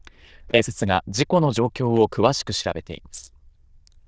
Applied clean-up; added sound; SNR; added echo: neural diffusion model UNIVERSE++.